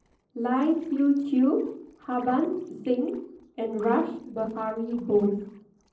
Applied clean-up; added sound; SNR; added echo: neural separator model SepFormer DNS4.